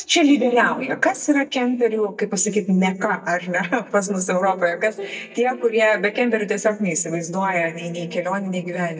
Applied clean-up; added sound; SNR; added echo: neural mask model DeepFilterNet 3.